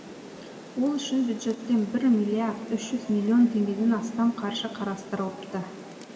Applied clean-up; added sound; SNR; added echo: none; Rain; 16 dB; reverberation time 1.7 s.